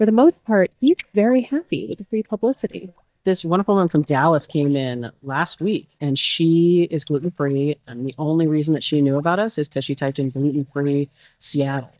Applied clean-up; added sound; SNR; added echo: neural mask model DeepFilterNet 3.